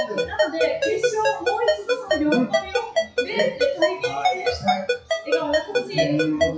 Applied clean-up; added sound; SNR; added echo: classical method WPE with log-MMSE.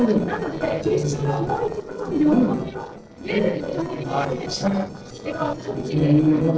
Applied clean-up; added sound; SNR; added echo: neural separator model SepFormer DNS4.